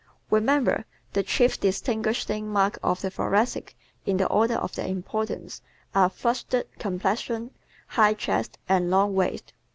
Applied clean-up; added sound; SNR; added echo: none; none; none; none.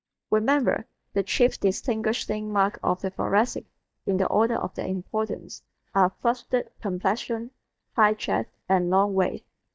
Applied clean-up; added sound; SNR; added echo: neural mask model DeepFilterNet 3.